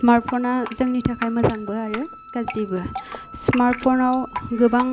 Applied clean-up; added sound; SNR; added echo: none; Drip + Wind instrument, woodwind instrument; 13 dB; none.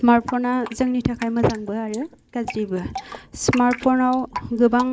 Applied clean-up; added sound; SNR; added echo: neural mask model Resemble Enhance denoiser.